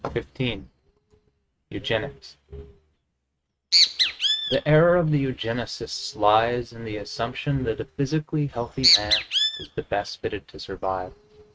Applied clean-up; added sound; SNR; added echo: neural mask model RNNoise.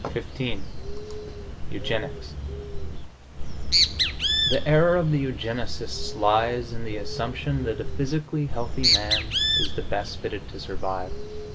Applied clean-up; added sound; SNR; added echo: none; Bird; -1 dB; none.